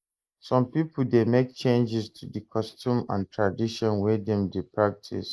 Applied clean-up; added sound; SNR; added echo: neural mask model Resemble Enhance denoiser.